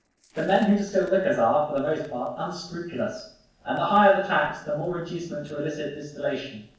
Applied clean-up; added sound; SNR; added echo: neural separator model SepFormer DNS4.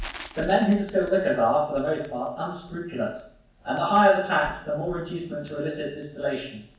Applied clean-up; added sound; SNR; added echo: none; Crackle; 19 dB; reverberation time 0.7 s.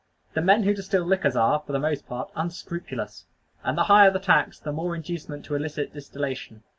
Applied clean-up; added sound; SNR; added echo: none; none; none; none.